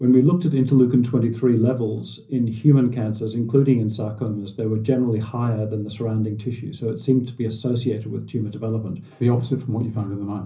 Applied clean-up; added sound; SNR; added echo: none; none; none; reverberation time 0.5 s.